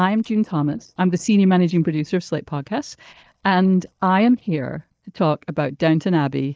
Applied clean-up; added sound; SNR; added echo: neural mask model DeepFilterNet 3.